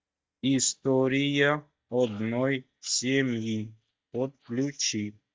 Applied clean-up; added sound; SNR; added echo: neural mask model DeepFilterNet 3.